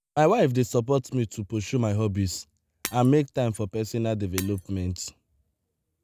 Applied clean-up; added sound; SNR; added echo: none; Shatter; 17 dB; none.